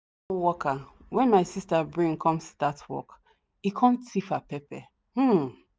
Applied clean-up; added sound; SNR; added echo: none; none; none; none.